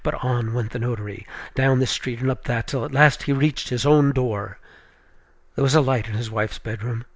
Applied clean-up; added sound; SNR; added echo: none; none; none; none.